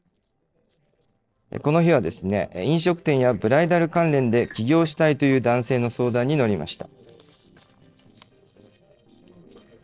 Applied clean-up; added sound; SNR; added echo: neural separator model SepFormer DNS4.